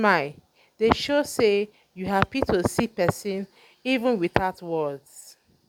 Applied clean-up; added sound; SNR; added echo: none; none; none; none.